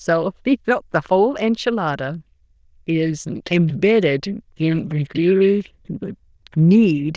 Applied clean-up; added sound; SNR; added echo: neural diffusion model UNIVERSE++.